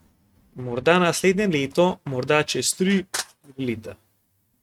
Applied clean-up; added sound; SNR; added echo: neural mask model RNNoise.